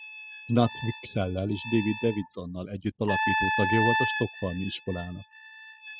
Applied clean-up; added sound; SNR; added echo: classical method spectral subtraction.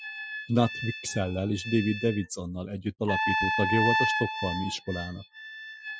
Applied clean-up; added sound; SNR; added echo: classical method Wiener filter.